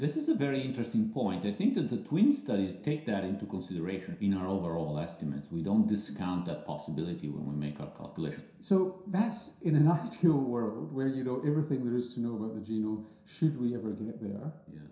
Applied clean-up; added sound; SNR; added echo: none; none; none; reverberation time 0.7 s.